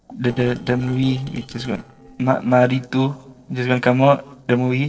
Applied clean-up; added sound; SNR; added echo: neural separator model SepFormer DNS4.